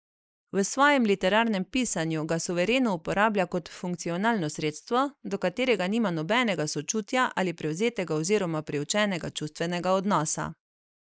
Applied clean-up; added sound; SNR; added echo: neural mask model Resemble Enhance denoiser.